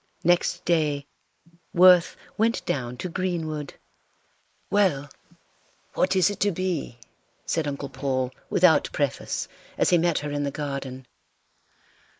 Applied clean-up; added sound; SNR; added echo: neural mask model Resemble Enhance denoiser.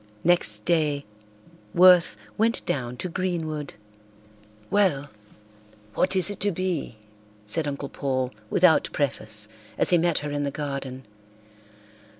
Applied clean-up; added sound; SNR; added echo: none; none; none; none.